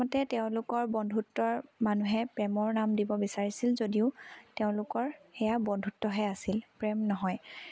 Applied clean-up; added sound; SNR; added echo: none; none; none; none.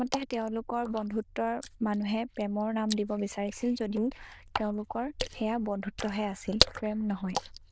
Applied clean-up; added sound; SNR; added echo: neural diffusion model UNIVERSE++.